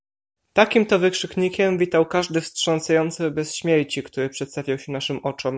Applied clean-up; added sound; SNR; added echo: none; none; none; none.